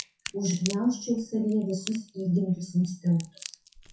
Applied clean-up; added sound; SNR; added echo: classical method WPE with log-MMSE.